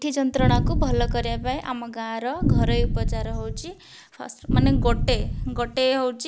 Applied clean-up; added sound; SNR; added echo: none; Boom; -3 dB; none.